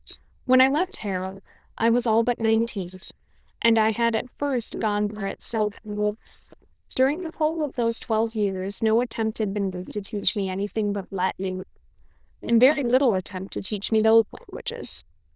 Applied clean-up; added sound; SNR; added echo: neural diffusion model UNIVERSE++.